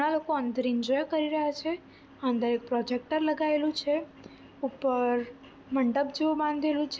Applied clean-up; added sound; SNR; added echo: none; none; none; none.